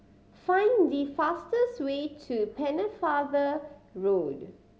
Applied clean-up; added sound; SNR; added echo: none; none; none; none.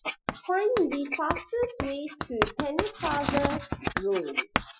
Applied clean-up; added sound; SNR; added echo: classical method Wiener filter.